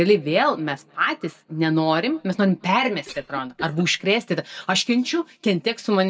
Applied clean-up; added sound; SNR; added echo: neural mask model DeepFilterNet 3.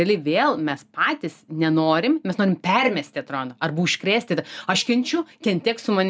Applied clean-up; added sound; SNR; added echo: none; none; none; none.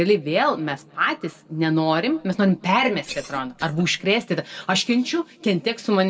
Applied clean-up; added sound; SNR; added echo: neural separator model SepFormer DNS4.